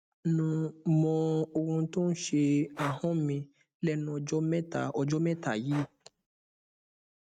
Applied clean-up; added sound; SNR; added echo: neural mask model RNNoise.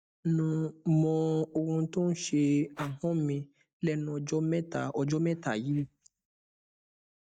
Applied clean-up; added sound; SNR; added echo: neural mask model DeepFilterNet 3.